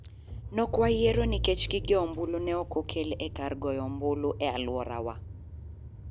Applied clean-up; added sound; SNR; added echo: none; Engine / Car; 9 dB; none.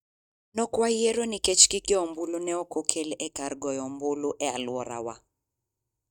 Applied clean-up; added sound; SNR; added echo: neural mask model DeepFilterNet 3.